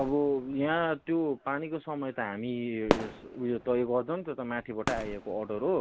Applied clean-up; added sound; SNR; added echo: none; Fireworks; 8 dB; none.